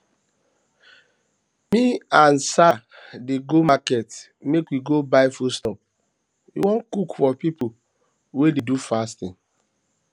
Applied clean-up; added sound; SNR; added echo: none; none; none; none.